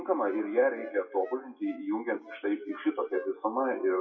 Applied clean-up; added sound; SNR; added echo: classical method WPE with log-MMSE.